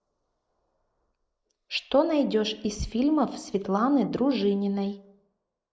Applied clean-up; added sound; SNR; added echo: neural mask model Resemble Enhance denoiser.